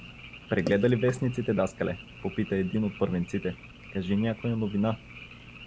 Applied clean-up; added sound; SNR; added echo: none; Frog + Water / Splash, splatter; 15 dB; none.